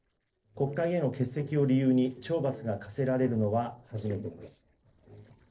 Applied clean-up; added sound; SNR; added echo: neural separator model SepFormer DNS4.